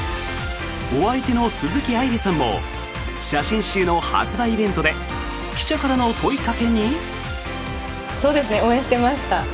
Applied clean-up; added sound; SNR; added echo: none; none; none; none.